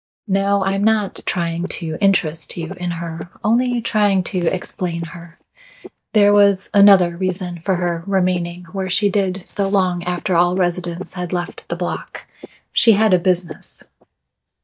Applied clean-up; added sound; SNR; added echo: neural mask model DeepFilterNet 3.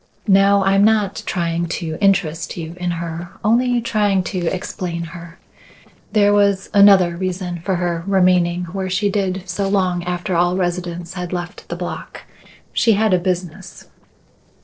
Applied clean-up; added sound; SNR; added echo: neural separator model SepFormer DNS4.